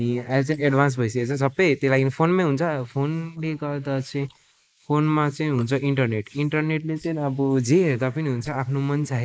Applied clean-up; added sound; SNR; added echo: neural mask model Resemble Enhance denoiser.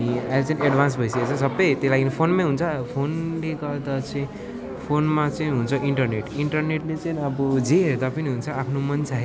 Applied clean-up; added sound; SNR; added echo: none; none; none; none.